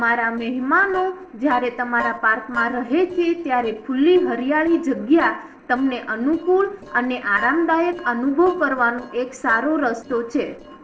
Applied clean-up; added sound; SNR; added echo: neural separator model SepFormer DNS4.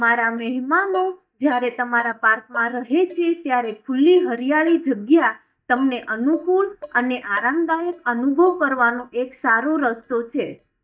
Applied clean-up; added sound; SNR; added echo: neural mask model DeepFilterNet 3.